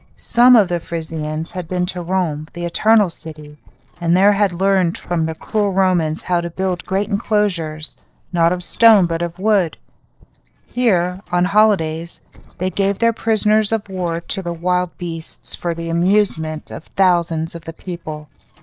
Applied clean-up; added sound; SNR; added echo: neural separator model SepFormer DNS4.